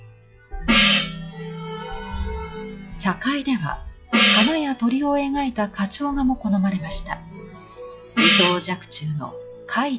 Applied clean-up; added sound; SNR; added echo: classical method log-MMSE.